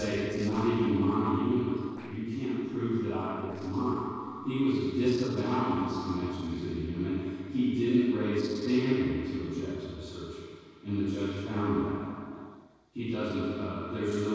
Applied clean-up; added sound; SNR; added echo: neural separator model SepFormer DNS4.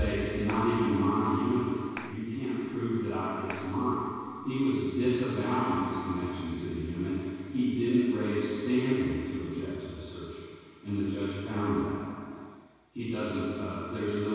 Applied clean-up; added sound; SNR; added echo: none; Clapping; 18 dB; reverberation time 2.2 s.